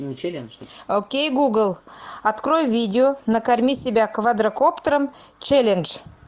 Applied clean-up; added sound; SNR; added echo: none; none; none; none.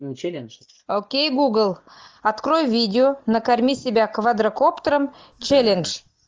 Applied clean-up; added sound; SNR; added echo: neural mask model DeepFilterNet 3.